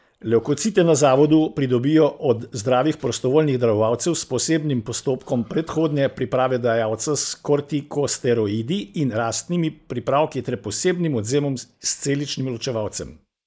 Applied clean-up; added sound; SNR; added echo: neural mask model Resemble Enhance denoiser.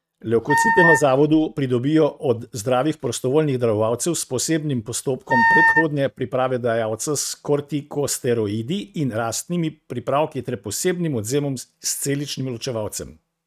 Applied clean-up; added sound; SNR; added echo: neural mask model RNNoise.